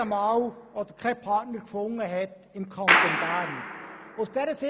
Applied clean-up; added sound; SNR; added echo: none; Clapping; 1 dB; none.